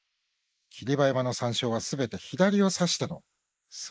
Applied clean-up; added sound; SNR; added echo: neural mask model Resemble Enhance denoiser.